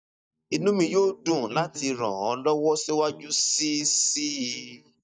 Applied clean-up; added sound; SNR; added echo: neural mask model DeepFilterNet 3.